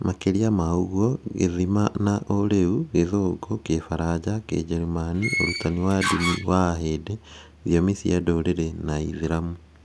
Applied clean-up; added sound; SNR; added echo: none; Door; 4 dB; none.